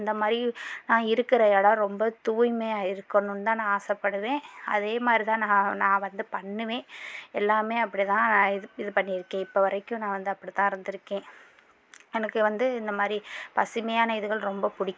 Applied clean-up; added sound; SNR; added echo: none; none; none; none.